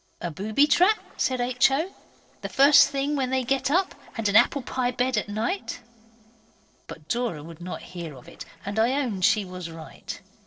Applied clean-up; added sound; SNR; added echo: neural separator model SepFormer DNS4.